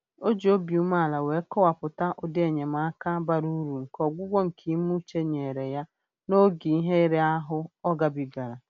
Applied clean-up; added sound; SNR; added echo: none; none; none; none.